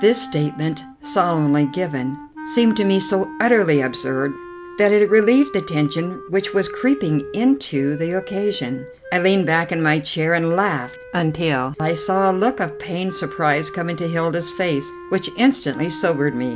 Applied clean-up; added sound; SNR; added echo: none; Wind instrument, woodwind instrument; 14 dB; none.